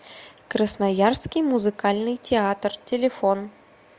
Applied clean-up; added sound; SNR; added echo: none; none; none; none.